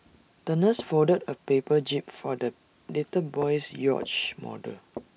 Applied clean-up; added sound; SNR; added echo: none; Walk, footsteps; 19 dB; none.